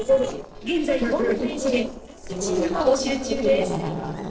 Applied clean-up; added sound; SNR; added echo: neural separator model SepFormer DNS4.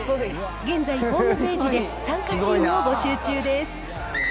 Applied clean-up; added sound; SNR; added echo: none; none; none; none.